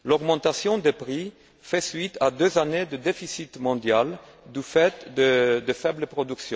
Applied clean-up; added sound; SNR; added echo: none; none; none; none.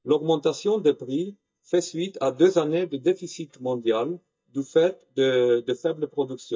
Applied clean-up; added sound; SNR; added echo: neural mask model DeepFilterNet 3.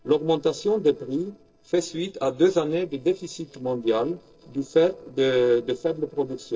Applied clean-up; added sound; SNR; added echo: neural separator model SepFormer DNS4.